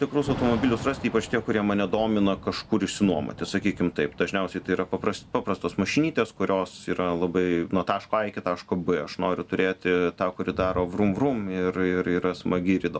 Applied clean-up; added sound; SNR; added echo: none; Thunder / Rain; 17 dB; none.